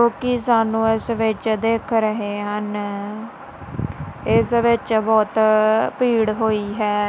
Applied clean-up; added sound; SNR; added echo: none; none; none; none.